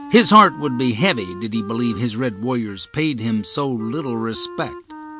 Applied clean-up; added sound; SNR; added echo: none; Wind instrument, woodwind instrument; 17 dB; none.